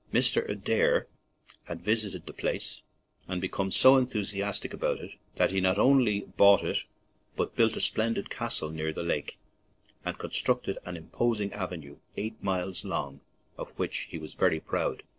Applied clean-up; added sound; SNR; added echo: neural separator model SepFormer DNS4.